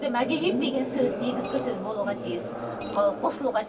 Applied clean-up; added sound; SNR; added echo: none; Coin (dropping); 13 dB; none.